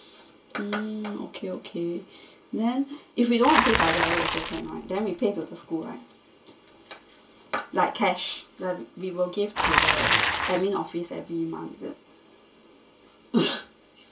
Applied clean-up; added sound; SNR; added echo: none; Bicycle; 2 dB; reverberation time 0.2 s.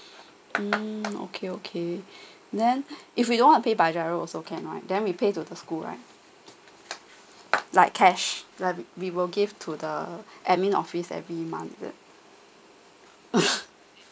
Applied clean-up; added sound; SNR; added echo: none; none; none; none.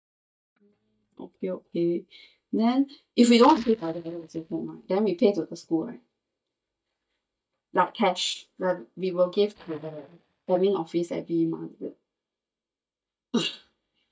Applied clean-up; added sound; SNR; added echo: neural mask model DeepFilterNet 3.